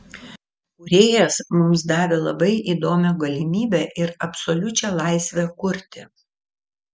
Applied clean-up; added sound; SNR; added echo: none; none; none; none.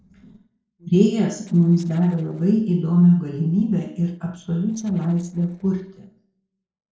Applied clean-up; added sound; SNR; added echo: neural separator model SepFormer DNS4.